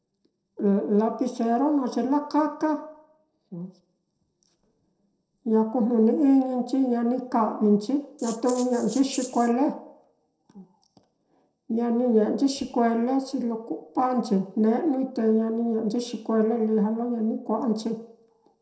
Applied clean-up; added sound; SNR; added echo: neural separator model SepFormer DNS4.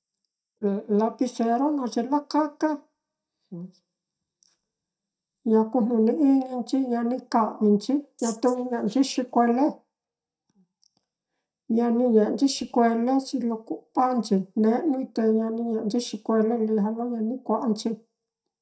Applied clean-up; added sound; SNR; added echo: neural mask model DeepFilterNet 3.